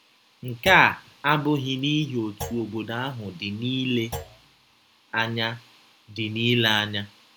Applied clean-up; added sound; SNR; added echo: none; Thump, thud; 16 dB; none.